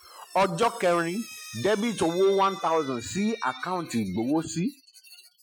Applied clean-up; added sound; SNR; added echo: classical method Wiener filter.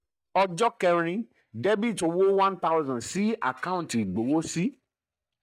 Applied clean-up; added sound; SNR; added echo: neural mask model DeepFilterNet 3.